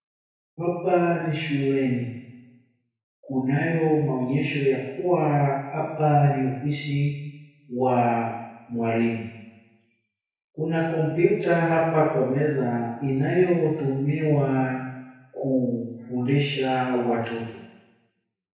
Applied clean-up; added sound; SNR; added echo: none; none; none; reverberation time 1.1 s.